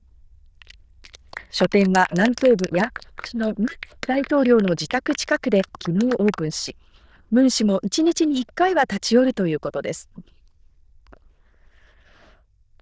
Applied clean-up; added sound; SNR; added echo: neural diffusion model UNIVERSE++.